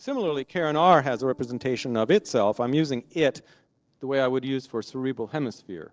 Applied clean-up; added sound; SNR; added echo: neural separator model SepFormer DNS4.